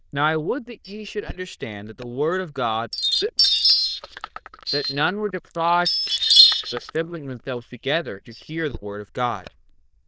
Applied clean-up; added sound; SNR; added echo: neural diffusion model UNIVERSE++.